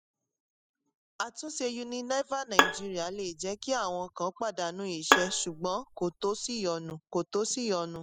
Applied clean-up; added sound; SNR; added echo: classical method spectral subtraction.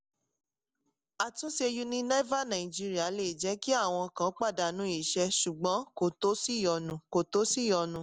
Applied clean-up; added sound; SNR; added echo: none; none; none; none.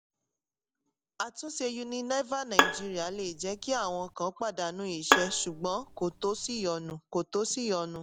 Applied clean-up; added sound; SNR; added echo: none; Bowed string instrument; -2 dB; none.